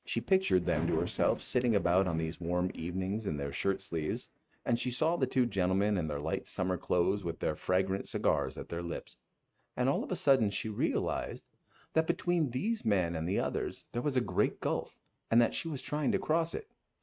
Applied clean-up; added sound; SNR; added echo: neural mask model RNNoise.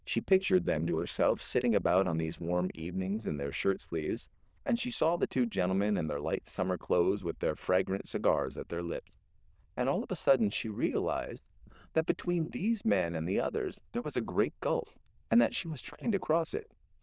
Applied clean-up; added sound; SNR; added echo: neural diffusion model UNIVERSE++.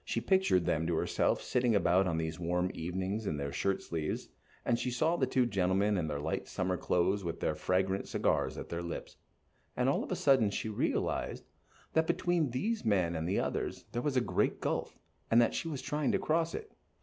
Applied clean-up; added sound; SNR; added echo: none; none; none; none.